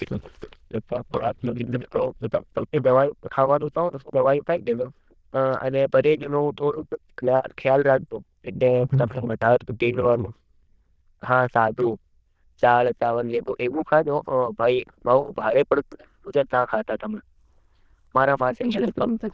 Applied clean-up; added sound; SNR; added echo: neural diffusion model UNIVERSE++.